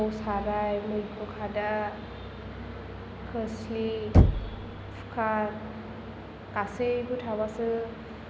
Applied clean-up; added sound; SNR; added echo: none; Knock; 1 dB; none.